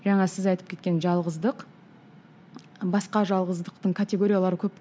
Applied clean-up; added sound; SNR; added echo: none; none; none; none.